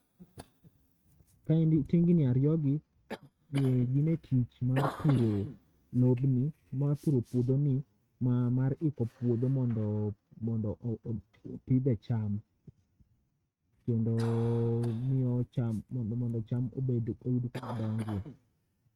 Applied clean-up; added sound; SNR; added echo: neural mask model RNNoise.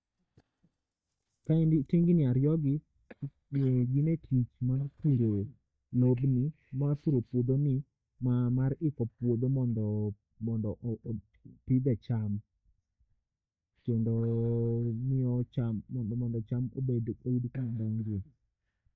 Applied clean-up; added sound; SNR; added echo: neural mask model DeepFilterNet 3.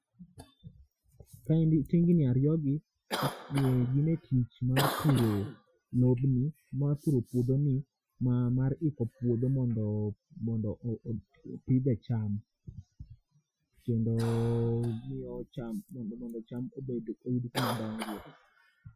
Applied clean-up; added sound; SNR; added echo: classical method Wiener filter.